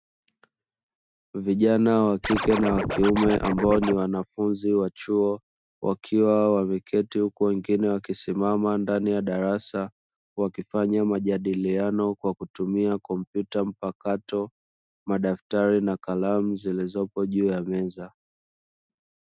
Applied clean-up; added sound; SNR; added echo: neural mask model RNNoise.